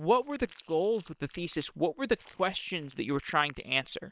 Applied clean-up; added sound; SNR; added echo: neural separator model SepFormer WHAM!.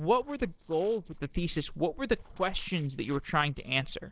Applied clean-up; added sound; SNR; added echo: neural separator model SepFormer DNS4.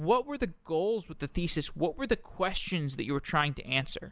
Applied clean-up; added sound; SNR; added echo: none; none; none; none.